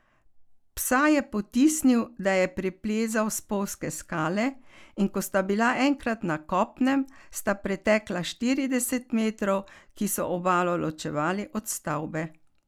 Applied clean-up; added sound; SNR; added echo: none; none; none; none.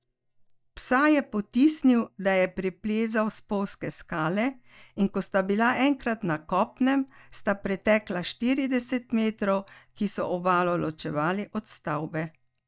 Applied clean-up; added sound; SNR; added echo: neural mask model DeepFilterNet 3.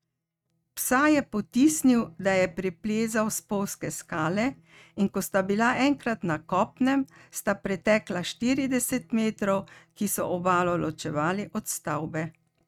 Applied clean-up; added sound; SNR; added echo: neural mask model RNNoise.